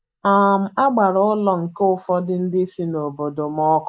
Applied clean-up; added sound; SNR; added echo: neural mask model Resemble Enhance denoiser.